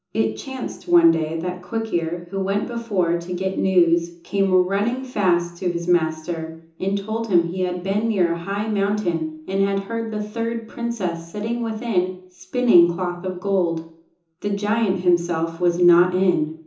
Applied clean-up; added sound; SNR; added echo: none; none; none; reverberation time 0.7 s.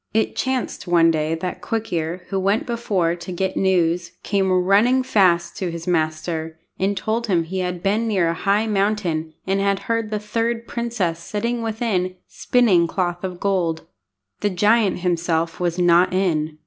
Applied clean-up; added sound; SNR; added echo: none; none; none; none.